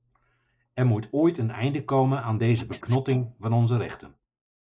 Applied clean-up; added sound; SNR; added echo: neural mask model Resemble Enhance denoiser.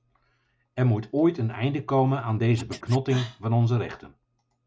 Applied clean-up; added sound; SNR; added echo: none; Scratching (performance technique); 20 dB; none.